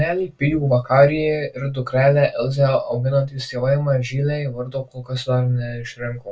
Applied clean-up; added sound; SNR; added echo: none; none; none; reverberation time 0.1 s.